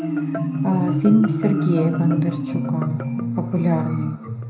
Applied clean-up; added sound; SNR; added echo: none; Marimba, xylophone; 1 dB; reverberation time 0.5 s.